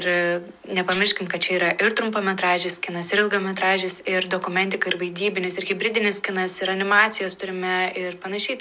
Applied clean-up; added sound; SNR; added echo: none; Tambourine; 0 dB; none.